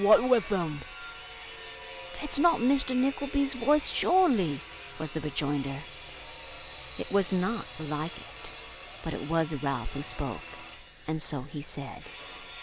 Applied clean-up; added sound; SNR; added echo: none; Sawing; 14 dB; none.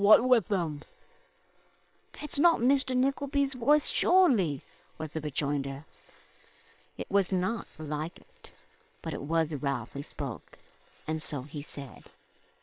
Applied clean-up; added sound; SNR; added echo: neural separator model SepFormer WHAM!.